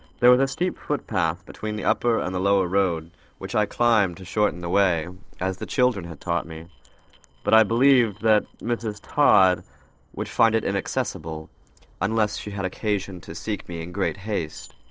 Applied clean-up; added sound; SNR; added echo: neural separator model SepFormer DNS4.